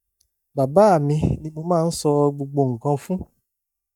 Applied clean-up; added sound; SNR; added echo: neural mask model DeepFilterNet 3.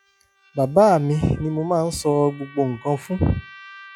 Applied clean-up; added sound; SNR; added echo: classical method log-MMSE.